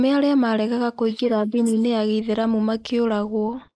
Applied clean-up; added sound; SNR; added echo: neural mask model Resemble Enhance denoiser.